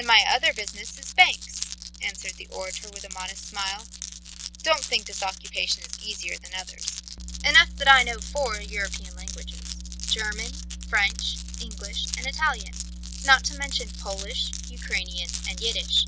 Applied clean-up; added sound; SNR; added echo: none; Glass; 11 dB; none.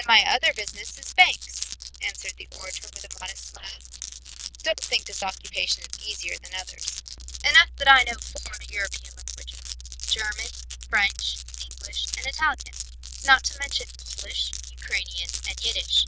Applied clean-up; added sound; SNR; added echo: neural diffusion model UNIVERSE++.